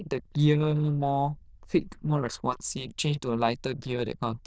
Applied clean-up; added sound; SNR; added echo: neural diffusion model UNIVERSE++.